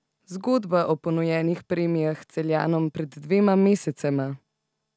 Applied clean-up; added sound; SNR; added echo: none; none; none; none.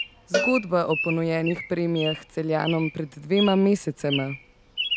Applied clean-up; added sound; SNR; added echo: none; Bird vocalization, bird call, bird song + Cowbell; 7 dB; none.